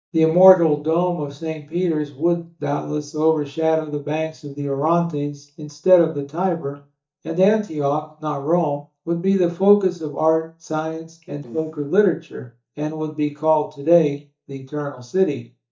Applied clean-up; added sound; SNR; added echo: neural mask model DeepFilterNet 3.